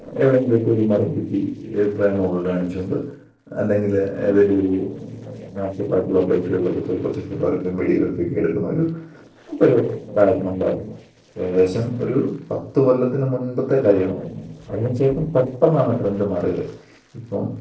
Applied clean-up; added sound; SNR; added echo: neural separator model SepFormer DNS4.